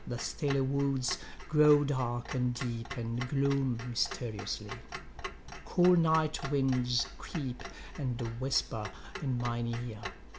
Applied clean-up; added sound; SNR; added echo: none; Clock; 15 dB; none.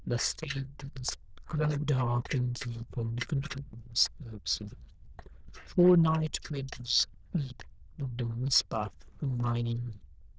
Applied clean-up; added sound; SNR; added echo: neural diffusion model UNIVERSE++.